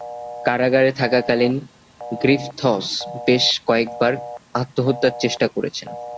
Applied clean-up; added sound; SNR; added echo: none; Telephone; 14 dB; none.